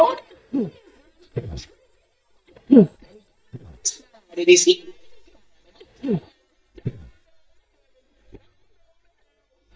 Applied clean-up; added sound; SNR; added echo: neural mask model DeepFilterNet 3.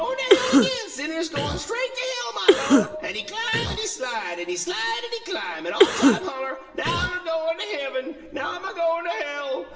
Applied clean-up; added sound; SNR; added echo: none; Cough; -4 dB; reverberation time 1.3 s.